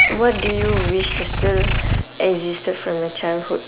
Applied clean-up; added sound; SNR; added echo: none; Meow / Purr; 1 dB; none.